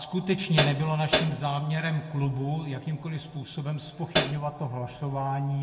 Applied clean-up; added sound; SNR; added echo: none; Hi-hat; -1 dB; reverberation time 1.4 s.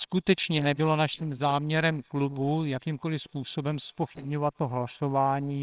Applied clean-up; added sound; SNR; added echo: neural separator model SepFormer WHAMR!.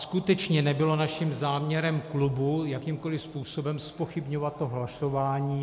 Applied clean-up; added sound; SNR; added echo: none; none; none; none.